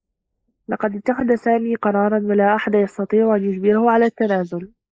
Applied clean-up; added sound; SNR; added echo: neural mask model Resemble Enhance denoiser.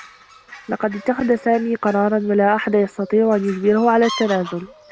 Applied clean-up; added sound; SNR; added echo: none; Fowl; 18 dB; none.